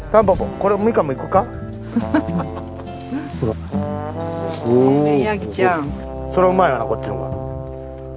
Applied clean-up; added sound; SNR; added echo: none; Cupboard open or close; 12 dB; none.